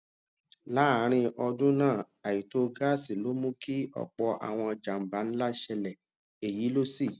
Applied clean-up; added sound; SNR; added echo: none; none; none; none.